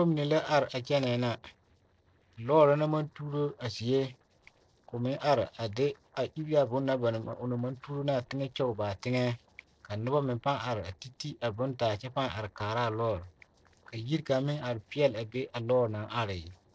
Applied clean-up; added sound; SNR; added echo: neural separator model SepFormer DNS4.